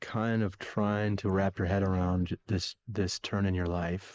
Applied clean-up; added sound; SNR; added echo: neural mask model Resemble Enhance denoiser.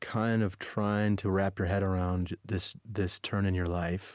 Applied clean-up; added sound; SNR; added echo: none; none; none; none.